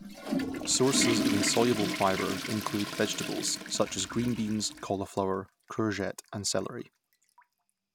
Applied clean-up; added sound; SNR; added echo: none; Toilet flush / Water; 5 dB; none.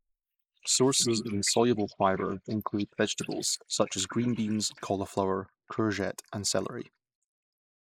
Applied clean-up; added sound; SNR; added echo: neural mask model Resemble Enhance denoiser.